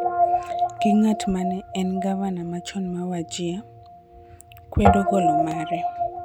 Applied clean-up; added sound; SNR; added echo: none; Guitar; 0 dB; none.